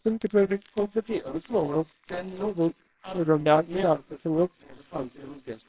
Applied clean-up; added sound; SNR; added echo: neural separator model SepFormer WHAMR!.